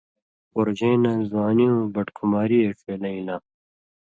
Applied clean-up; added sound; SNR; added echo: none; none; none; none.